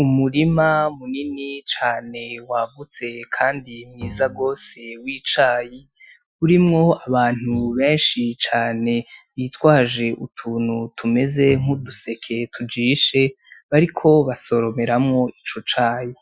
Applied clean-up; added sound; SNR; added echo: classical method Wiener filter.